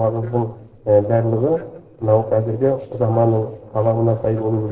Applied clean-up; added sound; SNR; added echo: neural separator model SepFormer DNS4.